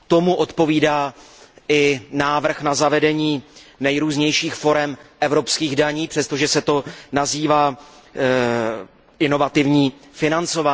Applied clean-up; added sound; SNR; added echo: none; none; none; none.